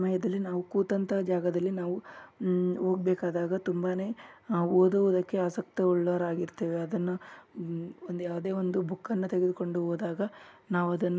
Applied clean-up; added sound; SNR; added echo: none; none; none; none.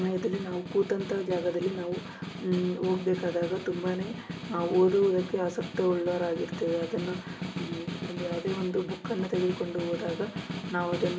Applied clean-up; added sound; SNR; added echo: none; Snare drum; 8 dB; reverberation time 0.5 s.